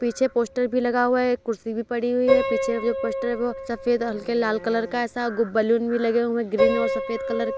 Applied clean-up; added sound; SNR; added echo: none; Piano; 6 dB; none.